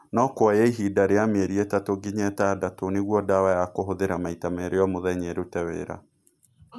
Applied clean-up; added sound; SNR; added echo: none; none; none; none.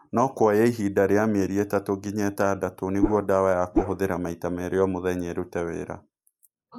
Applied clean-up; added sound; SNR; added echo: neural mask model Resemble Enhance denoiser.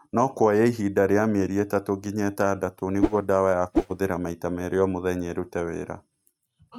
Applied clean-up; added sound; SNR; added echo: neural mask model RNNoise.